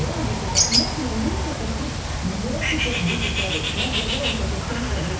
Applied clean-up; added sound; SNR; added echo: none; Bird; -5 dB; reverberation time 0.5 s.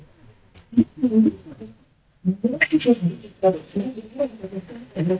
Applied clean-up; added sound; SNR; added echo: neural mask model DeepFilterNet 3.